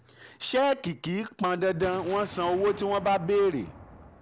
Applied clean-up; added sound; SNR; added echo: none; Explosion; 19 dB; none.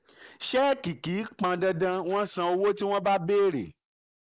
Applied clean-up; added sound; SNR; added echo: neural mask model Resemble Enhance denoiser.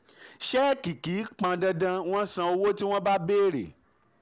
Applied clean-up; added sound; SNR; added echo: none; none; none; none.